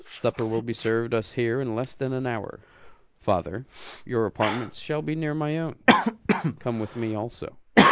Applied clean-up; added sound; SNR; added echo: neural mask model Resemble Enhance denoiser.